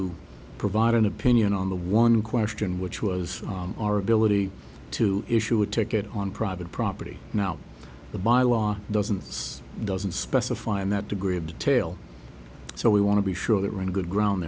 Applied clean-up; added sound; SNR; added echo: none; none; none; none.